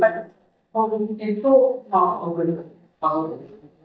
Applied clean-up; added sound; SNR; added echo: neural mask model DeepFilterNet 3.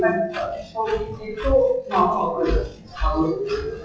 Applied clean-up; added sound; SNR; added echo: classical method WPE with log-MMSE.